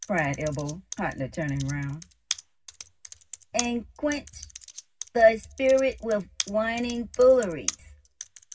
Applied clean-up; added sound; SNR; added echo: none; Computer keyboard; 13 dB; reverberation time 0.4 s.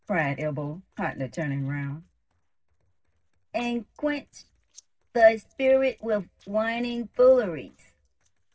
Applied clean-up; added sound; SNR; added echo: neural separator model SepFormer DNS4.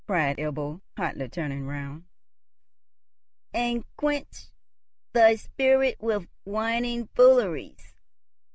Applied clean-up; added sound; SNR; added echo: none; none; none; none.